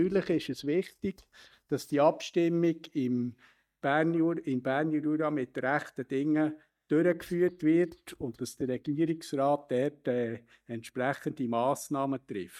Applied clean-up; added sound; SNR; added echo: neural mask model DeepFilterNet 3.